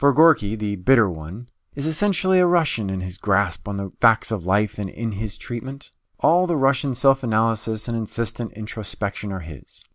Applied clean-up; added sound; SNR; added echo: none; none; none; none.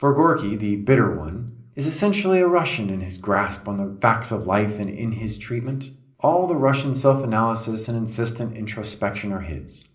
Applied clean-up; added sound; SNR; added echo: none; none; none; reverberation time 0.5 s.